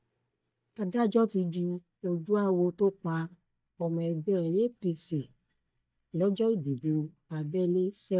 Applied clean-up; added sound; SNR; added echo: neural mask model DeepFilterNet 3.